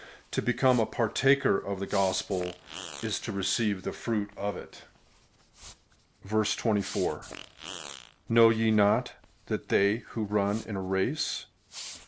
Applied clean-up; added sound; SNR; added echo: none; Fart; 19 dB; none.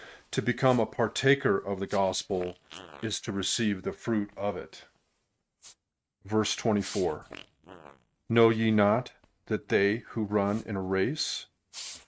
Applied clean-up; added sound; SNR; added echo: neural mask model RNNoise.